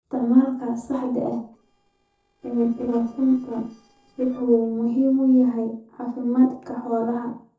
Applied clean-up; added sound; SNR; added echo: neural separator model SepFormer DNS4.